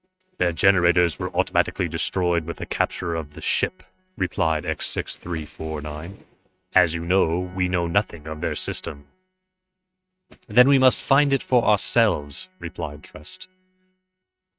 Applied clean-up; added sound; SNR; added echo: neural mask model RNNoise.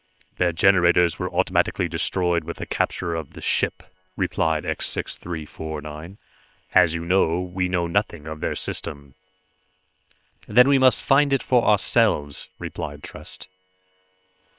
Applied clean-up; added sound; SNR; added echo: neural separator model SepFormer WHAM!.